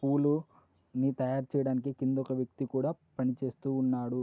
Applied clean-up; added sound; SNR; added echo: none; none; none; none.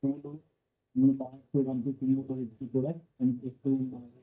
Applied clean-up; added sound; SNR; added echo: neural mask model DeepFilterNet 3.